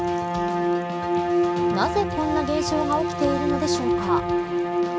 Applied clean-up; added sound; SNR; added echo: none; Bowed string instrument; -3 dB; none.